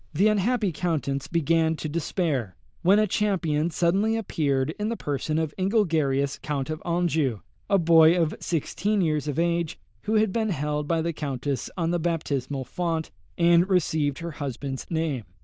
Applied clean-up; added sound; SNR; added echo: neural diffusion model UNIVERSE++.